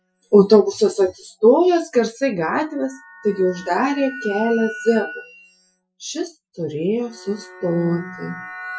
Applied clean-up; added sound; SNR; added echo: classical method Wiener filter.